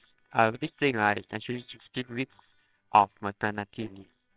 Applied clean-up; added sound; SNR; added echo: neural separator model SepFormer WHAMR!.